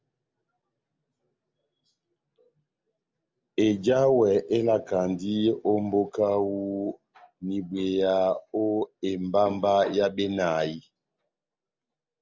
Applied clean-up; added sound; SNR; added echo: none; none; none; none.